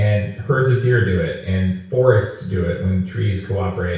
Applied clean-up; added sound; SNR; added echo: none; none; none; reverberation time 0.6 s.